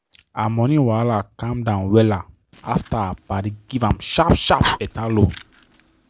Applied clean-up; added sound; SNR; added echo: none; Fire; 13 dB; none.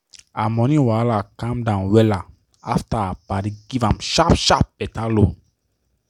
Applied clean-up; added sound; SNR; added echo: none; none; none; none.